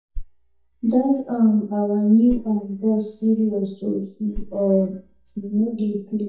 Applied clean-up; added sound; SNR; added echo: neural mask model DeepFilterNet 3.